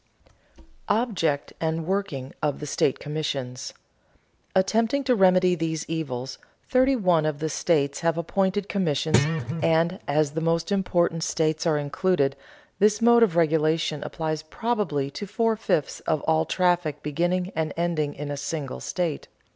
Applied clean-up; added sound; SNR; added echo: none; Guitar; 3 dB; none.